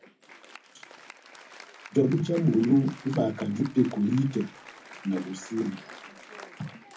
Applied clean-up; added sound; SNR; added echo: none; Applause; 19 dB; reverberation time 0.3 s.